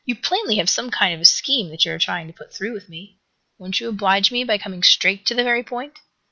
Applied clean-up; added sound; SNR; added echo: none; none; none; none.